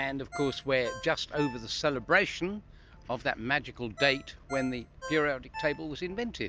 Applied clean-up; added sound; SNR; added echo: none; Ringtone; 15 dB; none.